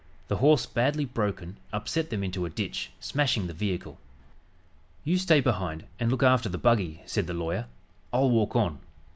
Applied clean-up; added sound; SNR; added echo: none; none; none; none.